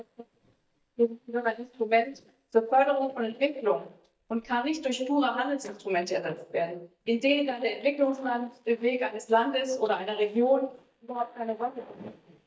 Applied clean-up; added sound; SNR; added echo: neural mask model DeepFilterNet 3.